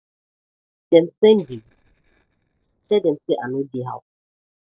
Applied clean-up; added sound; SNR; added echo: neural separator model SepFormer DNS4.